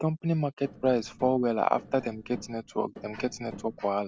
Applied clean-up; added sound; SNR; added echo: none; Tap; 18 dB; none.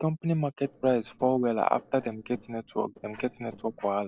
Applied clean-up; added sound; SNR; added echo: neural separator model SepFormer DNS4.